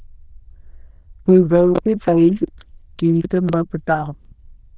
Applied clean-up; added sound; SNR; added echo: neural diffusion model UNIVERSE++.